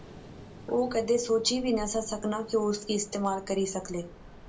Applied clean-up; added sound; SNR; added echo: none; Ocean; 17 dB; reverberation time 0.2 s.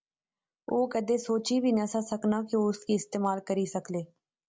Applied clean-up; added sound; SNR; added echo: none; none; none; none.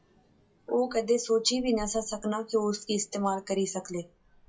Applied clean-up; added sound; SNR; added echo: classical method WPE with log-MMSE.